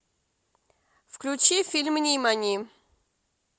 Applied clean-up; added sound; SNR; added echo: none; none; none; none.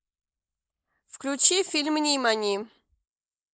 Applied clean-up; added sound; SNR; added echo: neural mask model Resemble Enhance denoiser.